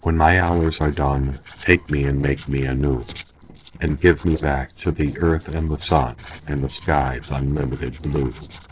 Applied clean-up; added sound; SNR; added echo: neural separator model SepFormer DNS4.